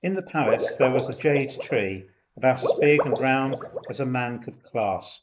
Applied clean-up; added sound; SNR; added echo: neural mask model Resemble Enhance denoiser.